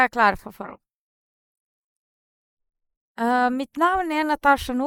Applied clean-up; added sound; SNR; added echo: neural mask model Resemble Enhance denoiser.